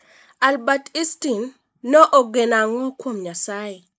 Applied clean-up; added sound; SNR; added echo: neural mask model Resemble Enhance denoiser.